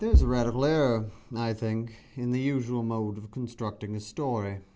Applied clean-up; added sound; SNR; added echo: none; none; none; none.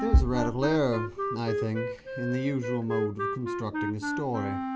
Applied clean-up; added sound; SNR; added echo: none; Wind instrument, woodwind instrument; 4 dB; none.